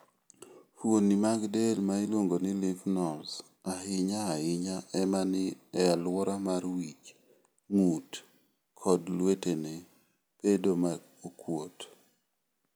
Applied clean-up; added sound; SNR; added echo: none; none; none; none.